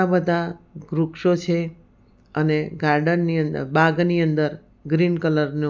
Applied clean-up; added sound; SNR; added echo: none; none; none; none.